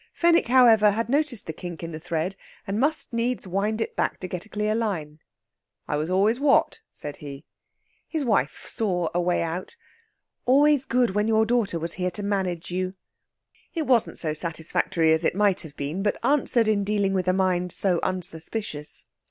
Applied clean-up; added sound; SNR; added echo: none; none; none; none.